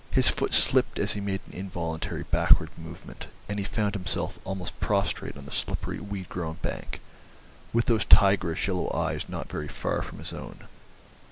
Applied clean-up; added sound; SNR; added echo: none; none; none; none.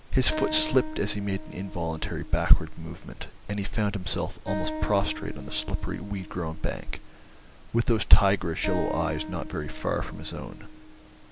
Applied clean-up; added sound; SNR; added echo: none; Acoustic guitar; 14 dB; none.